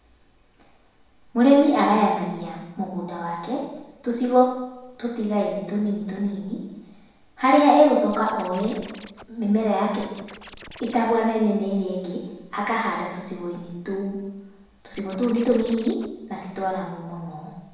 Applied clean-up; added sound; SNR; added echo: none; Scratching (performance technique); 19 dB; reverberation time 0.9 s.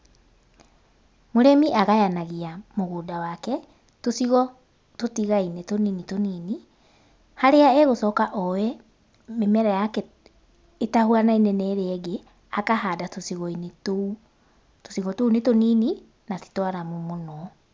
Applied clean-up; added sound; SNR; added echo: none; none; none; none.